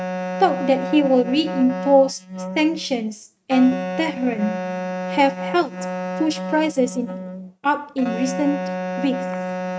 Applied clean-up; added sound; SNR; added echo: neural mask model RNNoise.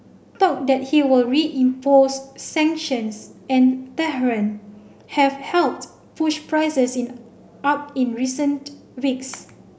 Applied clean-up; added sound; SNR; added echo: none; none; none; none.